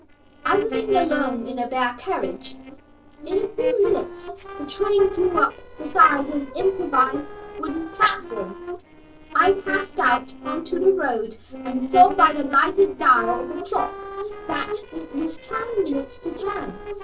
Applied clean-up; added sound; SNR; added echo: neural separator model SepFormer DNS4.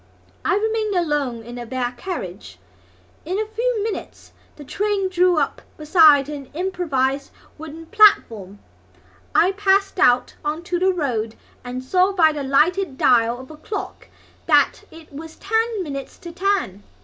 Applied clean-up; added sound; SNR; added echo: none; none; none; none.